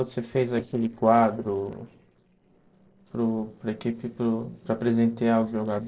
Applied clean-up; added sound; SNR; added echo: neural separator model SepFormer DNS4.